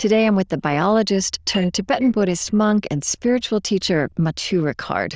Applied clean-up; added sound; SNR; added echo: neural diffusion model UNIVERSE++.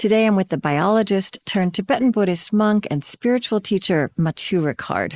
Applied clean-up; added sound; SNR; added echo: neural mask model Resemble Enhance denoiser.